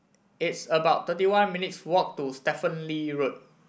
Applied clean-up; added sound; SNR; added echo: none; none; none; none.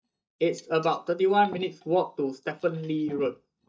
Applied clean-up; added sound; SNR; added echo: neural mask model DeepFilterNet 3.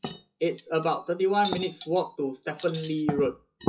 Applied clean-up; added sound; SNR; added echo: classical method WPE with log-MMSE.